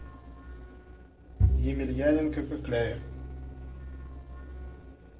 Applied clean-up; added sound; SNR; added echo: neural separator model SepFormer DNS4.